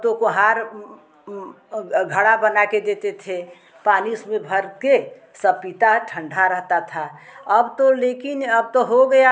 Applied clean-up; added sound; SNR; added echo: none; none; none; none.